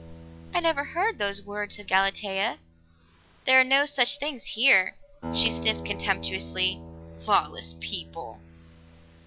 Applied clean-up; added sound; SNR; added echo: none; Acoustic guitar; 13 dB; none.